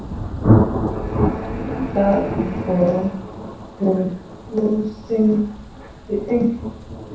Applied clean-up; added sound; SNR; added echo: none; Thunder; 1 dB; reverberation time 0.7 s.